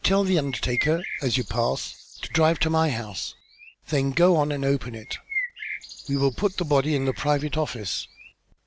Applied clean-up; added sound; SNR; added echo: none; Bird; 12 dB; none.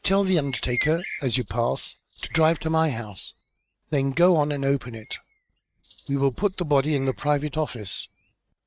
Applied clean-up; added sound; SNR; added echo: neural mask model RNNoise.